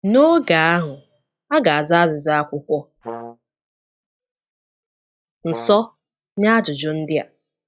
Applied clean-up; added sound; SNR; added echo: classical method log-MMSE.